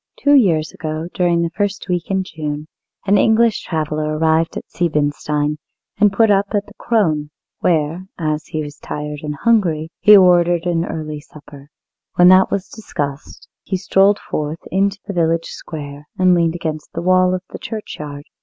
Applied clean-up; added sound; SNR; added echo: none; none; none; none.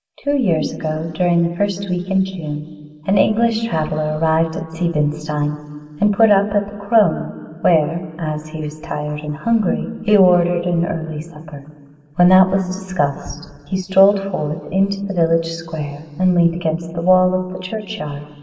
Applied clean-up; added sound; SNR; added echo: none; none; none; reverberation time 1.9 s.